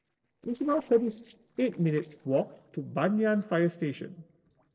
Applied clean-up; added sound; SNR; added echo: neural separator model SepFormer DNS4.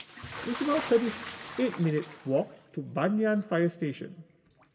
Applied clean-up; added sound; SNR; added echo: none; Bathtub (filling or washing) / Splash, splatter; 13 dB; reverberation time 0.9 s.